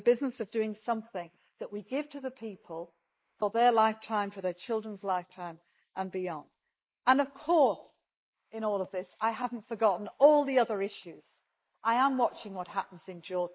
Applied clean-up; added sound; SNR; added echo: neural mask model Resemble Enhance denoiser.